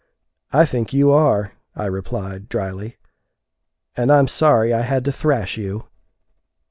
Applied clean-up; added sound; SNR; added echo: none; none; none; none.